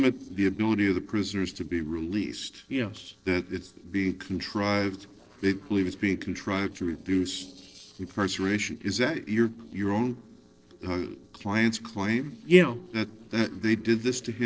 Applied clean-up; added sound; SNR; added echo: neural separator model SepFormer DNS4.